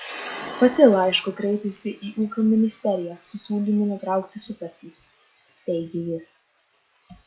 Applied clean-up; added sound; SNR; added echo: classical method log-MMSE.